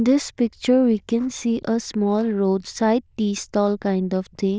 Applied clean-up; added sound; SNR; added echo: neural diffusion model UNIVERSE++.